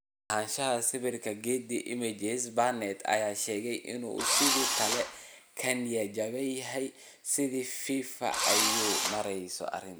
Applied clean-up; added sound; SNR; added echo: none; Engine / Drill; -3 dB; none.